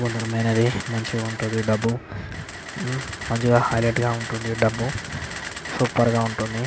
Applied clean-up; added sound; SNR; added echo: none; Camera; 11 dB; none.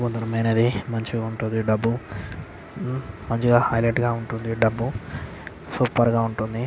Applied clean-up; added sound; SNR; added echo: none; none; none; none.